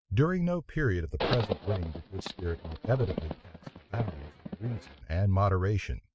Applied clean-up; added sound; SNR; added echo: neural mask model RNNoise.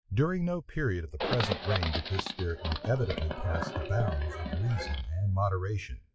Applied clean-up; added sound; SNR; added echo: classical method log-MMSE.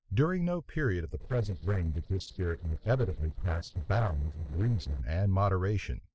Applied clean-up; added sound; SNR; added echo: neural separator model SepFormer DNS4.